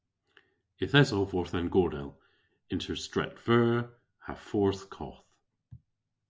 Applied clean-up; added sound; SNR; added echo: none; none; none; none.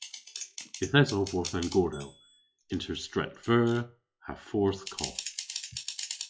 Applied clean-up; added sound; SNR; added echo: classical method log-MMSE.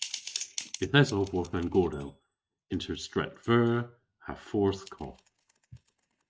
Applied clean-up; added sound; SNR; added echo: neural mask model RNNoise.